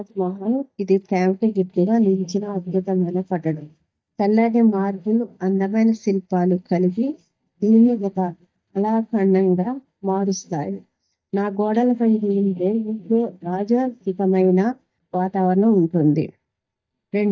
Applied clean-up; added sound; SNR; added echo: neural mask model DeepFilterNet 3.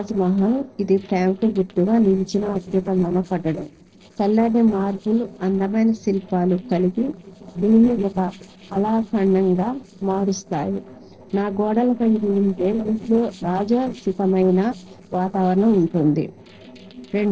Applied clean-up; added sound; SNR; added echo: neural separator model SepFormer DNS4.